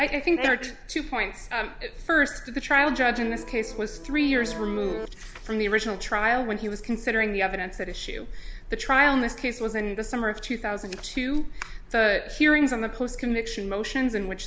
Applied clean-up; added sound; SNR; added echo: none; Accordion; 13 dB; none.